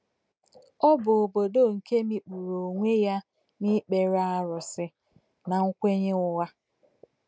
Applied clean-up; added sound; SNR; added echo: none; none; none; none.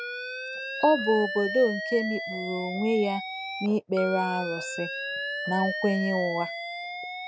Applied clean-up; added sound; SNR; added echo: none; Alarm; 6 dB; none.